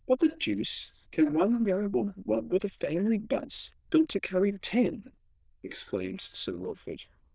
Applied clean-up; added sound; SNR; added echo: neural diffusion model UNIVERSE++.